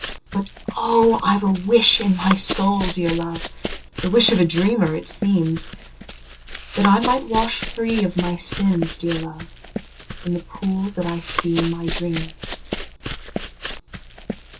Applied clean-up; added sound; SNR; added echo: none; Run; 8 dB; reverberation time 0.2 s.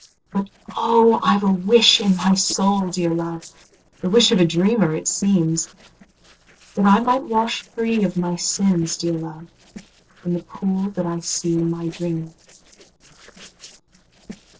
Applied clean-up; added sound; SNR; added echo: neural separator model SepFormer DNS4.